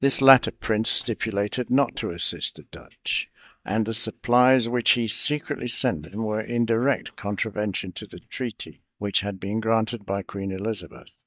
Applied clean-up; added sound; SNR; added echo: neural mask model DeepFilterNet 3.